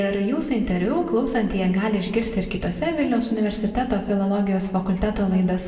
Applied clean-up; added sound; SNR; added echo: none; none; none; reverberation time 1.1 s.